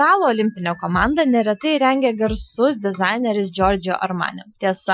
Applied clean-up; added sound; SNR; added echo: classical method Wiener filter.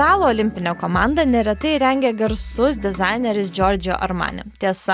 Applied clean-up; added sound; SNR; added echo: none; none; none; none.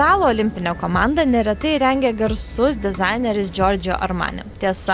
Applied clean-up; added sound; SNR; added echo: none; Fire; 18 dB; none.